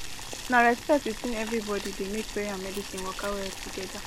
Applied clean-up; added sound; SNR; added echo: none; Boiling; 8 dB; none.